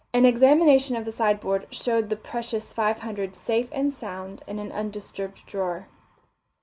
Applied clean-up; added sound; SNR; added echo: none; none; none; none.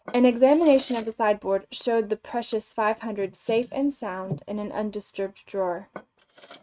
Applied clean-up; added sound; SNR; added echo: neural mask model RNNoise.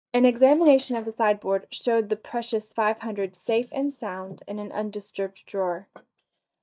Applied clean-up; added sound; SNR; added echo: neural mask model DeepFilterNet 3.